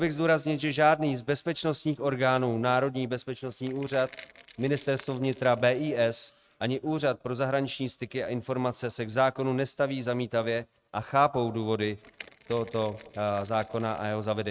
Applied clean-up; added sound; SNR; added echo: neural mask model RNNoise.